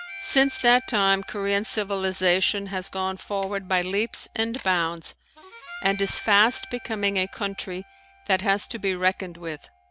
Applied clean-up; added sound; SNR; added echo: none; Camera + Harmonica; 18 dB; none.